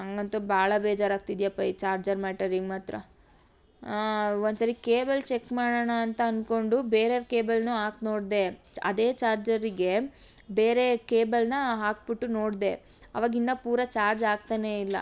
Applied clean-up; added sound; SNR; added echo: none; none; none; none.